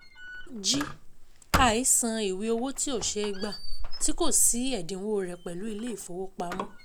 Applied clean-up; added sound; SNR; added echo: none; Squeak; 2 dB; none.